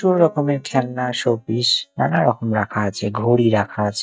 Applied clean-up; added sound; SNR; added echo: neural mask model DeepFilterNet 3.